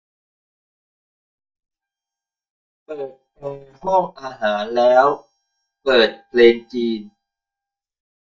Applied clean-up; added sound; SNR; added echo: neural mask model DeepFilterNet 3.